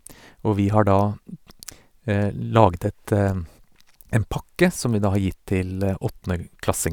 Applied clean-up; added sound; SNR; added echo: none; none; none; none.